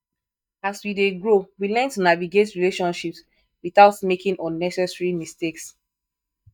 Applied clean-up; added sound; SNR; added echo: neural mask model DeepFilterNet 3.